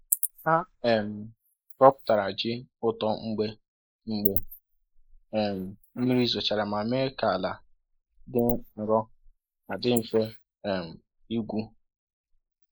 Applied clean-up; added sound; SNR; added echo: neural mask model Resemble Enhance denoiser.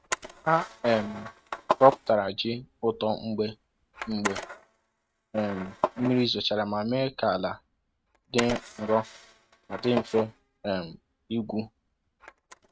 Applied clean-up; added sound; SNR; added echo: neural mask model RNNoise.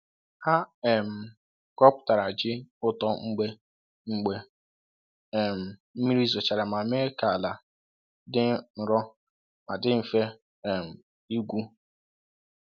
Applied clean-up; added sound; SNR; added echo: none; none; none; none.